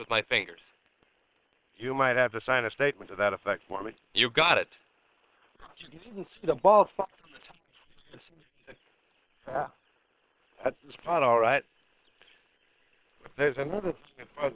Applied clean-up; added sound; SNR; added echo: neural separator model SepFormer WHAM!.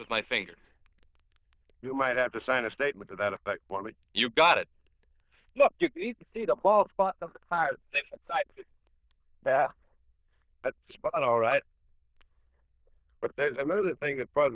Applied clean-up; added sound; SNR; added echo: neural diffusion model UNIVERSE++.